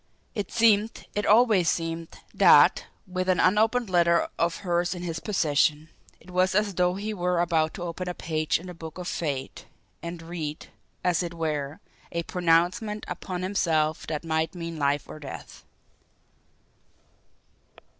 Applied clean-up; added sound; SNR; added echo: none; none; none; none.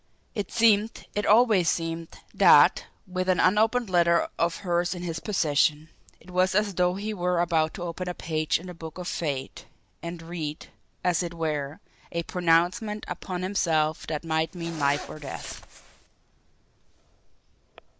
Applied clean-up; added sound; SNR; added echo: none; Zipper (clothing); 14 dB; none.